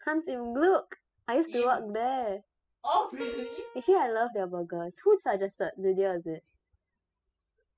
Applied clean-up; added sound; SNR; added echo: classical method spectral subtraction.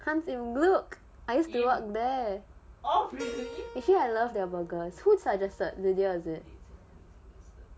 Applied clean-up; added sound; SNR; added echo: none; Keyboard (musical); 19 dB; none.